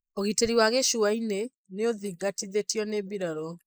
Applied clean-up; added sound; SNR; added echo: neural mask model Resemble Enhance denoiser.